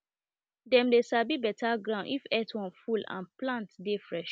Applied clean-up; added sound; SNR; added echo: none; none; none; none.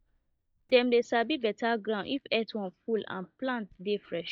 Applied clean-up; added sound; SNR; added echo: neural mask model DeepFilterNet 3.